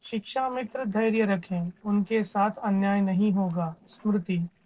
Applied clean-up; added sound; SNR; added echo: neural separator model SepFormer DNS4.